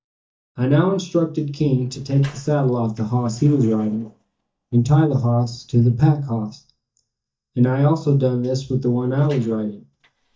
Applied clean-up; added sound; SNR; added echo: neural mask model DeepFilterNet 3.